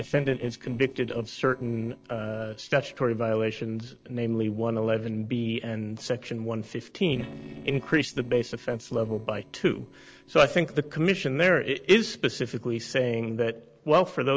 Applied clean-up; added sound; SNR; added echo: neural separator model SepFormer DNS4.